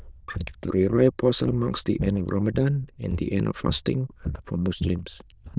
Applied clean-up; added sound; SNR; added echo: neural diffusion model UNIVERSE++.